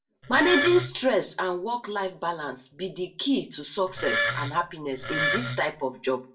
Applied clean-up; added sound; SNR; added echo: none; Wood; 2 dB; reverberation time 0.2 s.